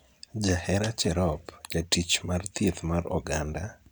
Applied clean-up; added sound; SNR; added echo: none; none; none; none.